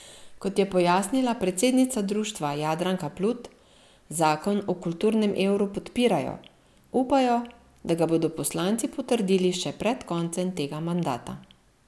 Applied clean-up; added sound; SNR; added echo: none; none; none; none.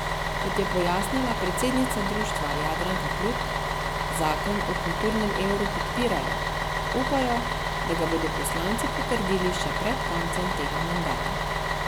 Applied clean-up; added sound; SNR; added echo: none; Bus; -2 dB; none.